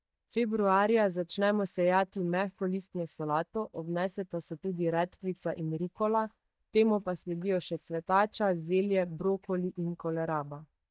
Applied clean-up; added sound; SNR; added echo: neural mask model DeepFilterNet 3.